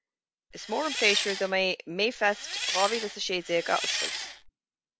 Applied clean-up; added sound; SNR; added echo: none; Engine; 4 dB; none.